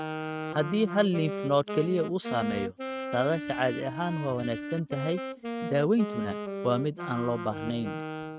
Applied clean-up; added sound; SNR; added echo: neural mask model RNNoise.